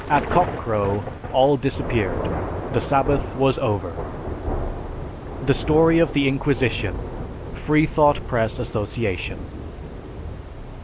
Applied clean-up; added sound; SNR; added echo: none; Thunder / Rain; 7 dB; none.